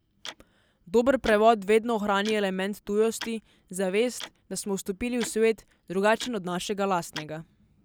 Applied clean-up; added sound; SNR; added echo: none; Tick-tock; 19 dB; none.